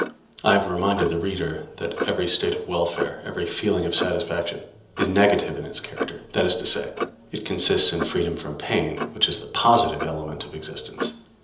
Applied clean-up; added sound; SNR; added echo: none; Clock; 10 dB; reverberation time 1.2 s.